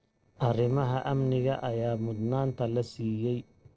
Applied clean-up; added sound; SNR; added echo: neural separator model SepFormer DNS4.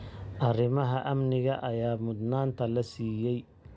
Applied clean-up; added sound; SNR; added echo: none; none; none; none.